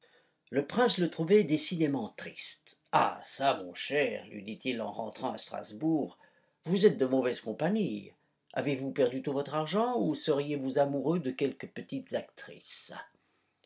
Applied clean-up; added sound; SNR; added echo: none; none; none; none.